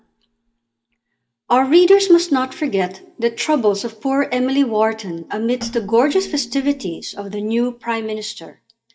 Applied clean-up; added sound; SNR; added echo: neural mask model DeepFilterNet 3.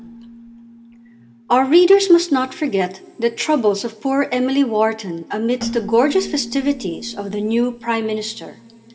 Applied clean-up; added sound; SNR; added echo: none; Keyboard (musical); 18 dB; reverberation time 2.4 s.